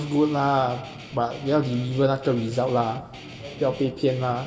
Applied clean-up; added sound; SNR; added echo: none; Guitar; 17 dB; reverberation time 2.5 s.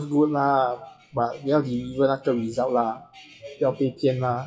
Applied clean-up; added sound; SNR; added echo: classical method WPE with log-MMSE.